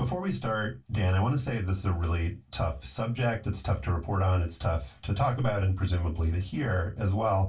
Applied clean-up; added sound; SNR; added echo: none; none; none; reverberation time 0.2 s.